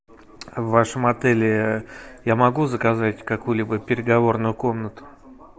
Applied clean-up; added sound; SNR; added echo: none; none; none; none.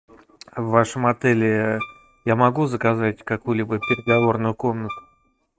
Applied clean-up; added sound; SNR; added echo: neural mask model RNNoise.